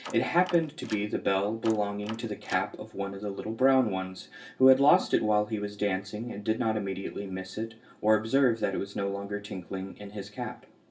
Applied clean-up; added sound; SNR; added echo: none; Door; 18 dB; reverberation time 0.2 s.